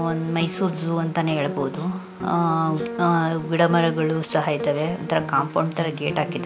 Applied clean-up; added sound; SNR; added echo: none; Piano; 10 dB; none.